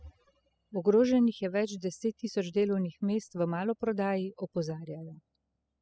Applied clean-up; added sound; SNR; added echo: classical method spectral subtraction.